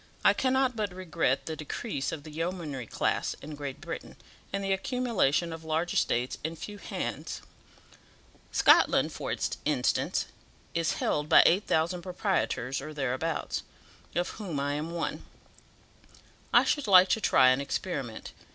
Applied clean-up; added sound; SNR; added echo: none; none; none; none.